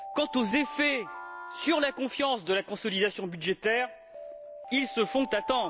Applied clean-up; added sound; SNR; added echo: none; Alarm + Wind instrument, woodwind instrument; 13 dB; none.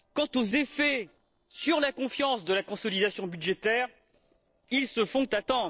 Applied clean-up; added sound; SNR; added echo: neural separator model SepFormer DNS4.